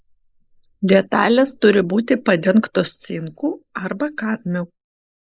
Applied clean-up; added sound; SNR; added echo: neural mask model Resemble Enhance denoiser.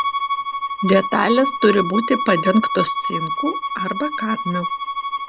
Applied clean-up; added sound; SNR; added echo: none; Bowed string instrument; 3 dB; none.